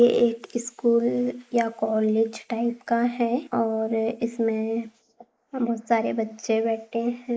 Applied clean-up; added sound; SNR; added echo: neural mask model Resemble Enhance denoiser.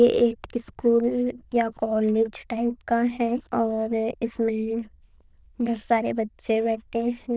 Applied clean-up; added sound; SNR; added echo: neural diffusion model UNIVERSE++.